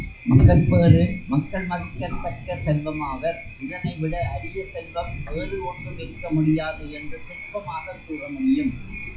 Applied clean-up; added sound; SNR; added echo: classical method log-MMSE.